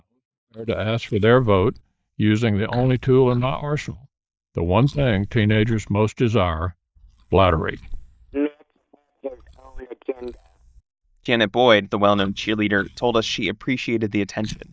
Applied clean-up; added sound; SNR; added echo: neural mask model DeepFilterNet 3.